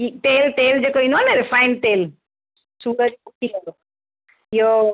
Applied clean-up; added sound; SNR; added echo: none; none; none; none.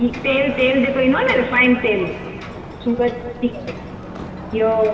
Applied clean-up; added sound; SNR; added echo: none; Ocean; 13 dB; reverberation time 2.3 s.